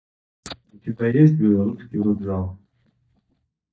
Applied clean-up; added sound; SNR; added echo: neural mask model DeepFilterNet 3.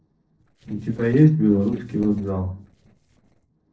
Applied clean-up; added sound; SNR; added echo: neural separator model SepFormer DNS4.